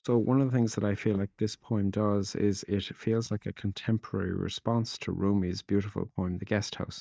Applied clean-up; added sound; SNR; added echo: neural mask model DeepFilterNet 3.